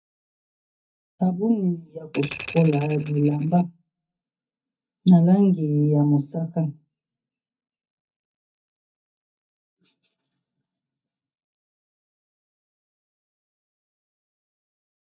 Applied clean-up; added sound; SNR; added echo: neural mask model DeepFilterNet 3.